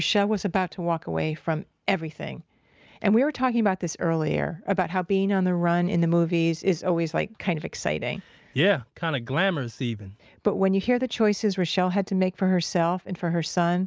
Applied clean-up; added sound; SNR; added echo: none; none; none; none.